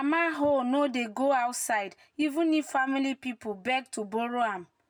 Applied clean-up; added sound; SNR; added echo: none; none; none; none.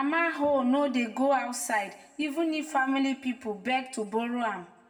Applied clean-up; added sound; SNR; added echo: none; none; none; reverberation time 1.0 s.